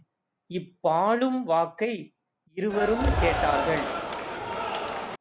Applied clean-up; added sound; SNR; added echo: none; Cheering; 0 dB; none.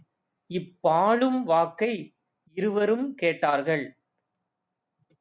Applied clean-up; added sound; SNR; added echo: none; none; none; none.